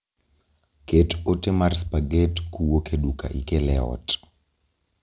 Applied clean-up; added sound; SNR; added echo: none; none; none; none.